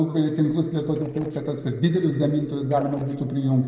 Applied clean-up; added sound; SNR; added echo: neural separator model SepFormer DNS4.